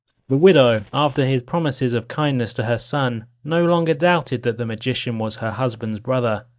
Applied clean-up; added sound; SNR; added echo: neural mask model DeepFilterNet 3.